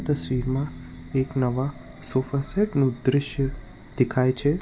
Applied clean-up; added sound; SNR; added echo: none; Piano; 18 dB; none.